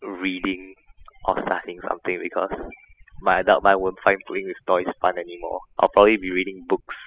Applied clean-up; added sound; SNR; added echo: classical method spectral subtraction.